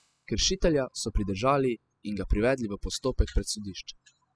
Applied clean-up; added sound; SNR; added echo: classical method spectral subtraction.